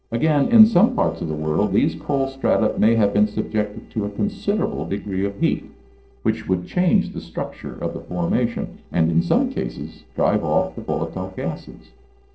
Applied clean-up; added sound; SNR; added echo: neural separator model SepFormer DNS4.